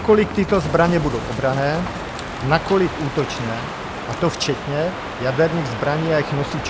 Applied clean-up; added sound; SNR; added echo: none; Crow; 7 dB; none.